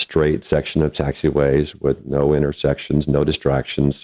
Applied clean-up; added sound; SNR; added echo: none; none; none; none.